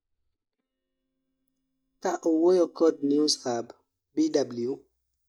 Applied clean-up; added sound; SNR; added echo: neural mask model DeepFilterNet 3.